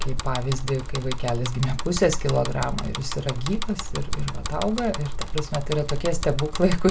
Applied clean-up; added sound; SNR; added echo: none; Bicycle; 7 dB; reverberation time 0.2 s.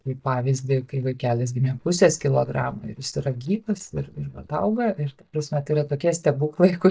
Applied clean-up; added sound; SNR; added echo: neural mask model DeepFilterNet 3.